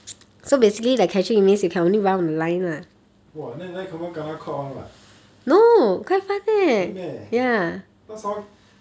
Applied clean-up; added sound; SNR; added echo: none; none; none; none.